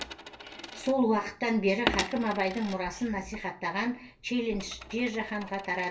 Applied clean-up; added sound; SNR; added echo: none; Coin (dropping); 9 dB; reverberation time 0.2 s.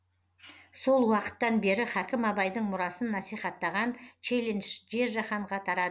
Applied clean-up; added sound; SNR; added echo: none; none; none; none.